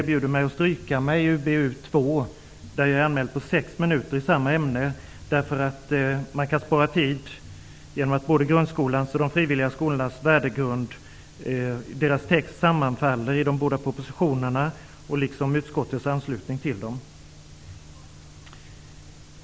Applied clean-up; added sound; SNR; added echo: none; none; none; none.